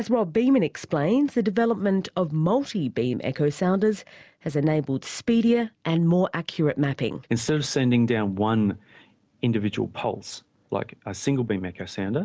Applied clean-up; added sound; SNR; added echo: none; none; none; none.